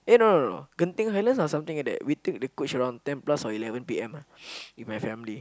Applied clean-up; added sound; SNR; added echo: none; none; none; none.